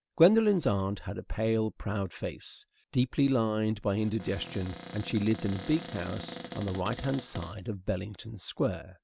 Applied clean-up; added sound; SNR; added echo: none; Cupboard open or close; 13 dB; none.